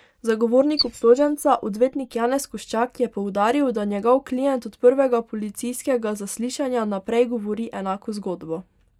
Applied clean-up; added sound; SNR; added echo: neural mask model DeepFilterNet 3.